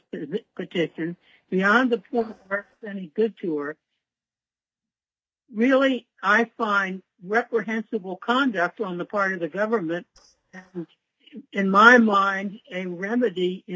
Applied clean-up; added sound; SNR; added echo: neural mask model DeepFilterNet 3.